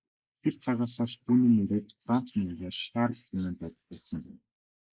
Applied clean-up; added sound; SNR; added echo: neural mask model Resemble Enhance denoiser.